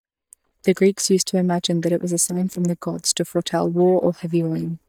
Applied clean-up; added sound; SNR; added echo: neural mask model DeepFilterNet 3.